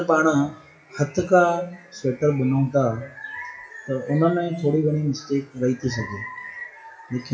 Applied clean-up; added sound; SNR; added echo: classical method WPE with log-MMSE.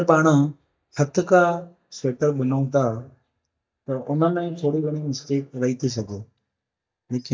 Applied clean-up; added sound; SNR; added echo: neural mask model DeepFilterNet 3.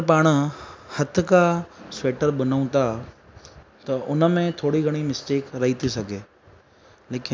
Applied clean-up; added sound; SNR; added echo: none; none; none; none.